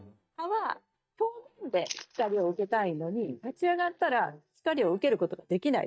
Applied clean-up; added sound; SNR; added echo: neural mask model DeepFilterNet 3.